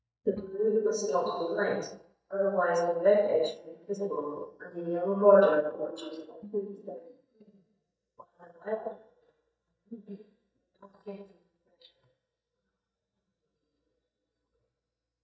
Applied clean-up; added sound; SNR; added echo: neural mask model DeepFilterNet 3.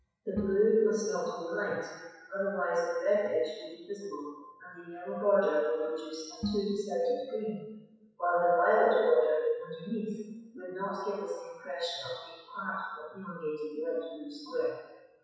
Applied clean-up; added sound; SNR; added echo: classical method WPE with log-MMSE.